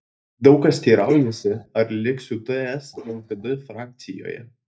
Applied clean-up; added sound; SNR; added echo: neural mask model DeepFilterNet 3.